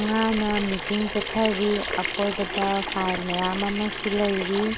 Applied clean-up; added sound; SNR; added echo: none; Sink (filling or washing) / Water tap, faucet; 5 dB; none.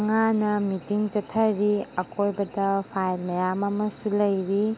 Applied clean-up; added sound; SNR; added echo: none; none; none; none.